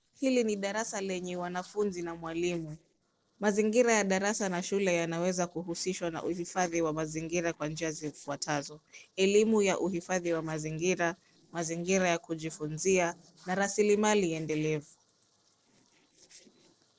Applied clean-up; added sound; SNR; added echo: neural separator model SepFormer DNS4.